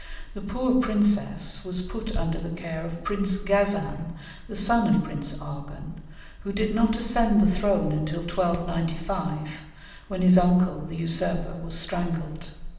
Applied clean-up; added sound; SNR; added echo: none; Hammer; 15 dB; reverberation time 1.1 s.